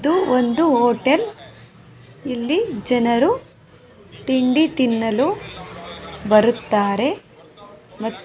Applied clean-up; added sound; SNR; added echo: none; none; none; none.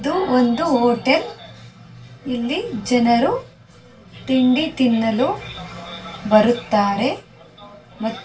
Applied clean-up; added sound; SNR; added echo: none; none; none; reverberation time 0.2 s.